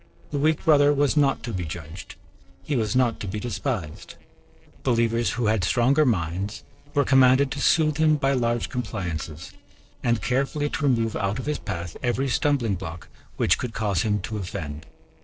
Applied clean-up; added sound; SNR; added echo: neural separator model SepFormer DNS4.